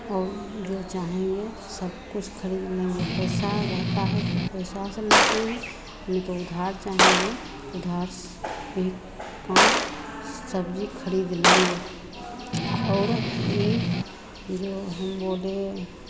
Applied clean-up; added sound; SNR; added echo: none; Gunshot, gunfire + Strum; -4 dB; none.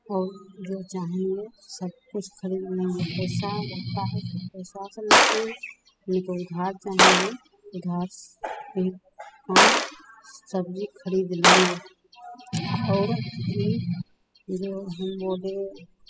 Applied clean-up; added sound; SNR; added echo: classical method spectral subtraction.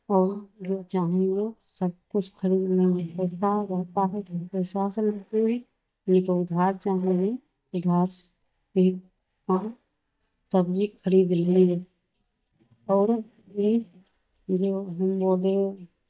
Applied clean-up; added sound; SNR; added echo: neural mask model DeepFilterNet 3.